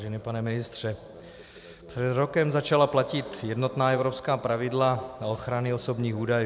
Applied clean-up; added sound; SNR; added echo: none; none; none; none.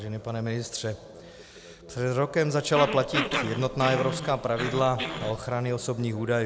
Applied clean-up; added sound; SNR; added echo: none; Growling; 5 dB; none.